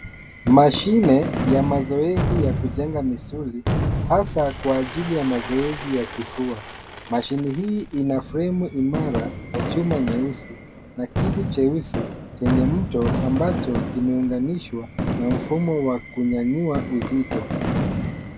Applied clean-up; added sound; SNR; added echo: none; Fireworks; 4 dB; none.